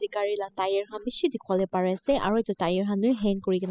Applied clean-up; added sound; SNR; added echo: classical method spectral subtraction.